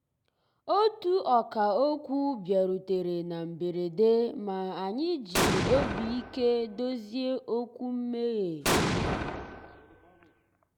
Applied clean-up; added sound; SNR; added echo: none; Explosion; 2 dB; none.